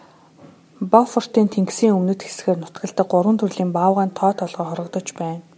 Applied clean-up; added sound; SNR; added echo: none; none; none; none.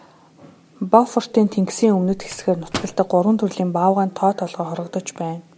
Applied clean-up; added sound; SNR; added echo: none; Microwave oven; 16 dB; none.